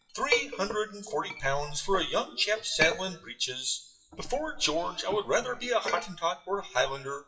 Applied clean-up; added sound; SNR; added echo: classical method WPE with log-MMSE.